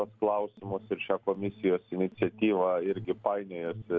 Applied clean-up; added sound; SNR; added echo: none; Alarm; 18 dB; none.